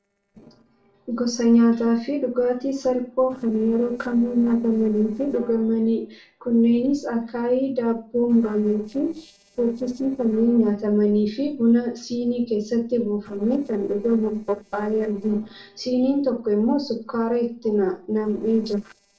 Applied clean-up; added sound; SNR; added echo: neural separator model SepFormer DNS4.